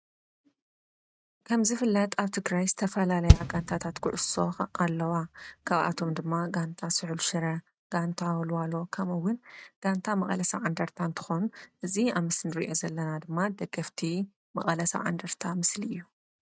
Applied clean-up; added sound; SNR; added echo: neural mask model RNNoise.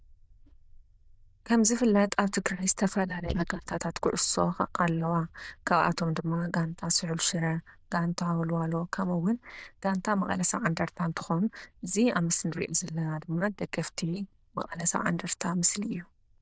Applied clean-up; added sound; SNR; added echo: neural diffusion model UNIVERSE++.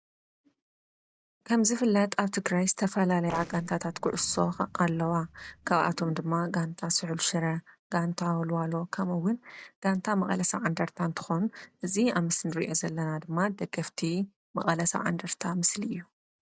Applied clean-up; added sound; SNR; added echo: neural separator model SepFormer DNS4.